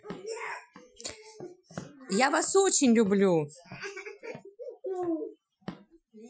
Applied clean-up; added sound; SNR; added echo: classical method Wiener filter.